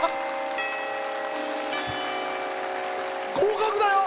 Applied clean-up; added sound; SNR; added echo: none; Crash cymbal; 18 dB; none.